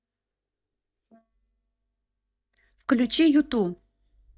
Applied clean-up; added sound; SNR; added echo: neural mask model DeepFilterNet 3.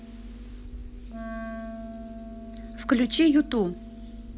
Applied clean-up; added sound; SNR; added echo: none; Wind instrument, woodwind instrument; 13 dB; none.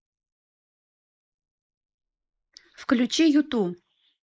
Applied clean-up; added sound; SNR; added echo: neural mask model Resemble Enhance denoiser.